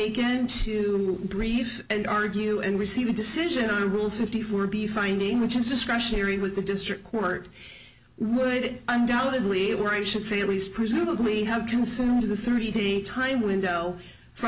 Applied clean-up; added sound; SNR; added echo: none; none; none; none.